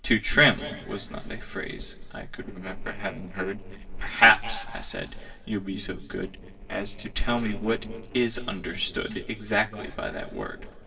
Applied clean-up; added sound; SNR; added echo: neural separator model SepFormer DNS4.